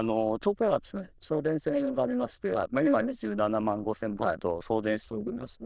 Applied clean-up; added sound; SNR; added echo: neural diffusion model UNIVERSE++.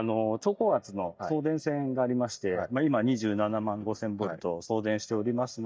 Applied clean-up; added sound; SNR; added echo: neural mask model DeepFilterNet 3.